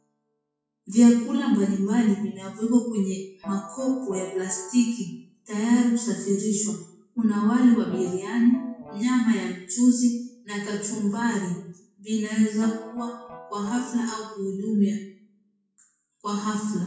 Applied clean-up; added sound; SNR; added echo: classical method WPE with log-MMSE.